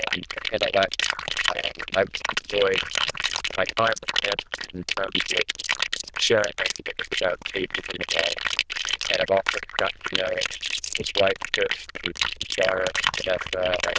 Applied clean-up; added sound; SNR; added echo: neural diffusion model UNIVERSE++.